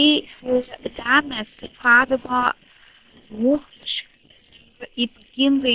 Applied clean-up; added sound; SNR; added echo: neural separator model SepFormer WHAM!.